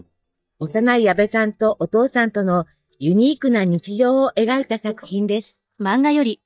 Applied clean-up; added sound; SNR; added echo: neural mask model DeepFilterNet 3.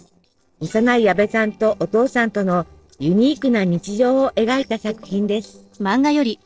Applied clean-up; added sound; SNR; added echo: neural separator model SepFormer DNS4.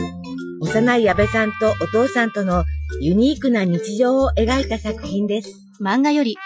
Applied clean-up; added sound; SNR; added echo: classical method Wiener filter.